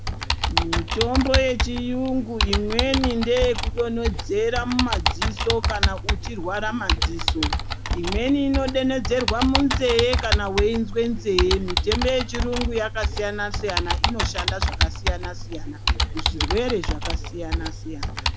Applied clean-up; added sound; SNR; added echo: none; Computer keyboard; -1 dB; none.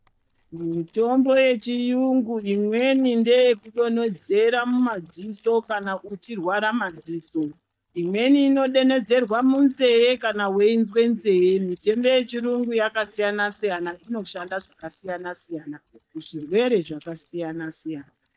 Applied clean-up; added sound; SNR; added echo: neural mask model DeepFilterNet 3.